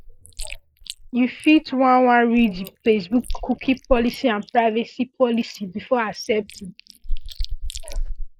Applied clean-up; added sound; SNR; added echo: neural mask model Resemble Enhance denoiser.